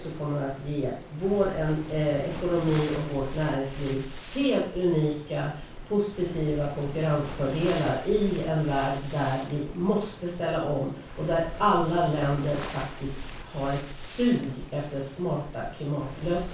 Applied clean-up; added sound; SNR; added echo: none; Waves, surf; 11 dB; reverberation time 0.4 s.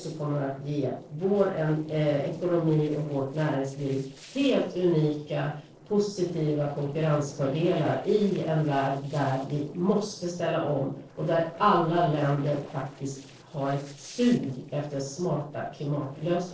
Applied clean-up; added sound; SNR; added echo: neural separator model SepFormer DNS4.